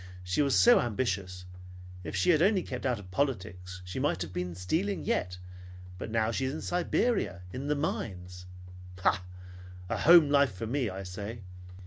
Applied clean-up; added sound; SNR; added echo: none; none; none; none.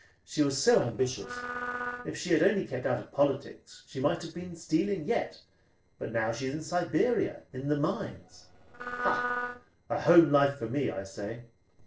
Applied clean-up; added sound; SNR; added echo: neural separator model SepFormer DNS4.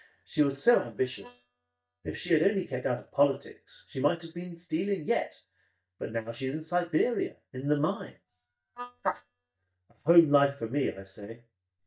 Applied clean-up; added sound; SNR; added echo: neural mask model DeepFilterNet 3.